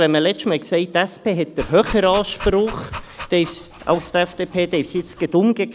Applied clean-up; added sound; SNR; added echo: none; Dog; 14 dB; none.